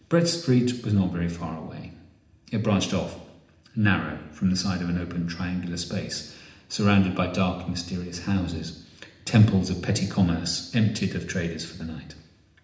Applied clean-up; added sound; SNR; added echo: none; none; none; reverberation time 0.8 s.